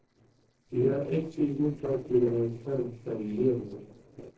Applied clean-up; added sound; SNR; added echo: neural separator model SepFormer DNS4.